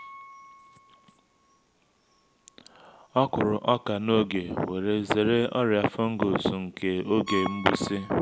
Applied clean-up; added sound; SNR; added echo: none; Piano; 18 dB; none.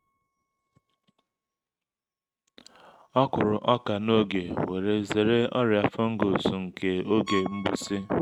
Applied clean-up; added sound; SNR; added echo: neural mask model RNNoise.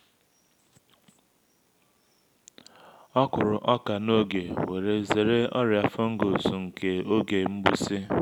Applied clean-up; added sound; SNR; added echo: none; none; none; none.